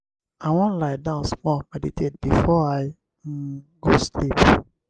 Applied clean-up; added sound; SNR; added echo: none; none; none; none.